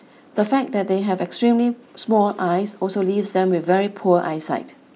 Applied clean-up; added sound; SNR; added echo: none; none; none; none.